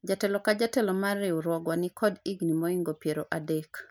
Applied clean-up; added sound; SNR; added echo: none; none; none; none.